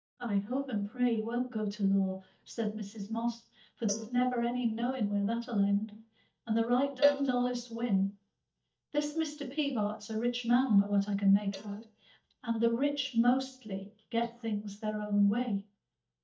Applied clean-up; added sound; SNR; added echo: neural mask model DeepFilterNet 3.